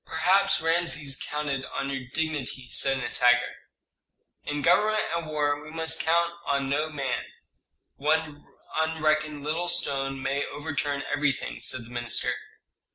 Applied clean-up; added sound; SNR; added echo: none; none; none; none.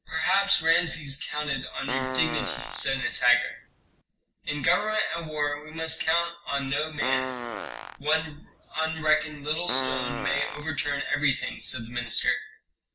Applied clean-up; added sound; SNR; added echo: none; Fart; 7 dB; reverberation time 0.1 s.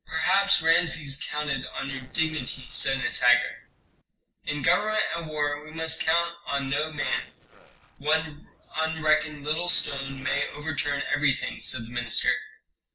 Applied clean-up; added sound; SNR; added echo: neural separator model SepFormer DNS4.